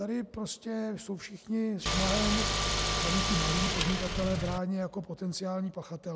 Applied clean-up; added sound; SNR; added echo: none; Car; -3 dB; none.